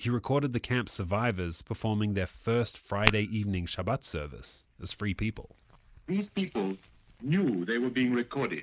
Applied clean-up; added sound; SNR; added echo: none; Tap / Glass; 3 dB; none.